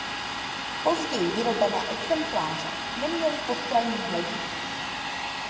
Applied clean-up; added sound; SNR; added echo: none; Domestic sounds, home sounds; 3 dB; reverberation time 2.1 s.